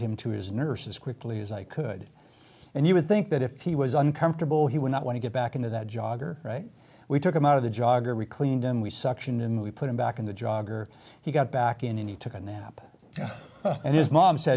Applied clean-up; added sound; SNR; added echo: none; none; none; none.